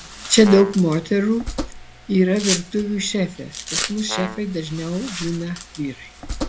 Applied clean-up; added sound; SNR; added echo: none; Domestic sounds, home sounds + Brass instrument; 10 dB; none.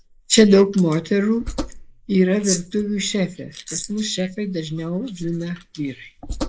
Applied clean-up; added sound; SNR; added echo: neural mask model Resemble Enhance denoiser.